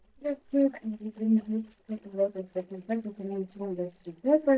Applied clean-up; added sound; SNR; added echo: neural mask model DeepFilterNet 3.